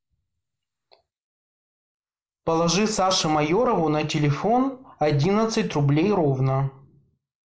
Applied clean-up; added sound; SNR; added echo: neural mask model Resemble Enhance denoiser.